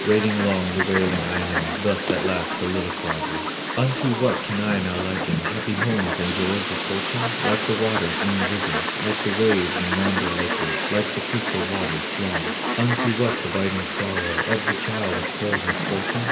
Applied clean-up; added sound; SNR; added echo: none; Fowl; 0 dB; reverberation time 1.9 s.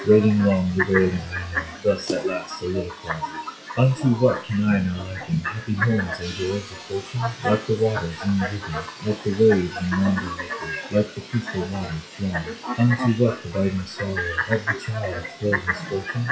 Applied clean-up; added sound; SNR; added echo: classical method WPE with log-MMSE.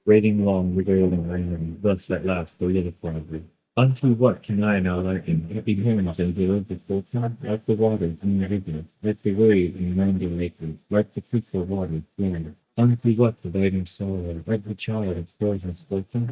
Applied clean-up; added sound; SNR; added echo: neural mask model DeepFilterNet 3.